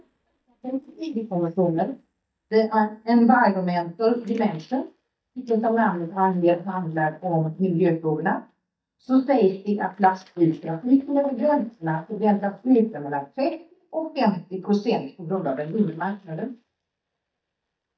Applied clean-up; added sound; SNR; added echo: neural mask model DeepFilterNet 3.